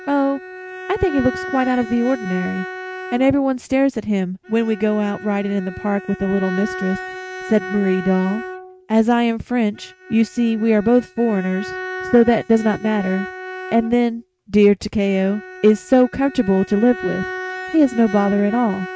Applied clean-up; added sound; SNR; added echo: neural mask model RNNoise.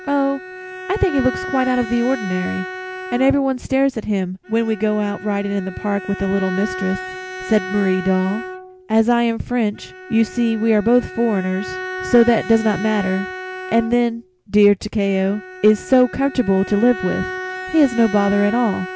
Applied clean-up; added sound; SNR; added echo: none; Bowed string instrument; 12 dB; none.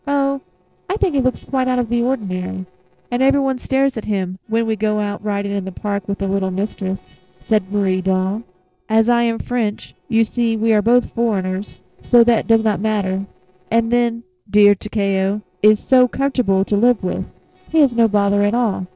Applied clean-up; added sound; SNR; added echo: neural separator model SepFormer DNS4.